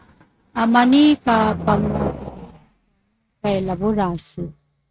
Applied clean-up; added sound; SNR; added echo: neural mask model RNNoise.